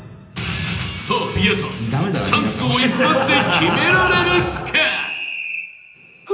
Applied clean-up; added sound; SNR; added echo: none; Bowed string instrument; 12 dB; reverberation time 0.9 s.